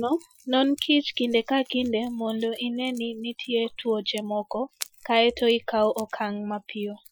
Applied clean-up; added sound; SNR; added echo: classical method Wiener filter.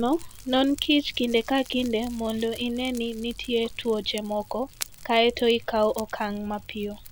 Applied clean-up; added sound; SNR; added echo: none; Fire; 17 dB; none.